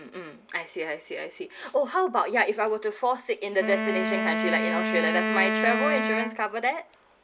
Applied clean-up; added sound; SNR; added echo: none; Wind instrument, woodwind instrument; 0 dB; none.